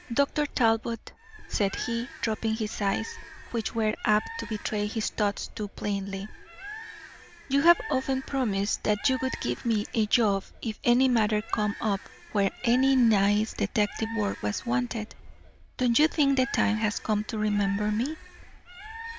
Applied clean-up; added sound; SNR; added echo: none; Bird; 16 dB; none.